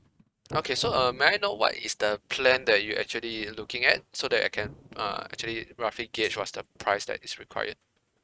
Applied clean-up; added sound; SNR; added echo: neural mask model RNNoise.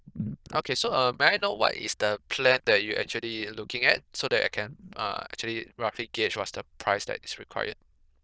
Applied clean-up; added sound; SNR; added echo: neural diffusion model UNIVERSE++.